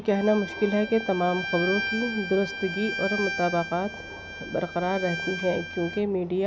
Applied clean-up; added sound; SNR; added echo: none; Bowed string instrument; 7 dB; none.